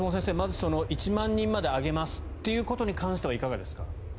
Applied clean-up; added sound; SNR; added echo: none; Aircraft; 7 dB; none.